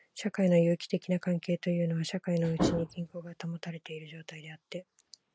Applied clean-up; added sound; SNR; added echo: none; none; none; none.